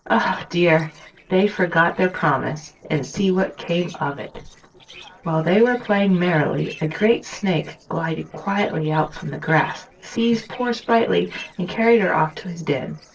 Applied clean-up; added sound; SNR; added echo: neural separator model SepFormer DNS4.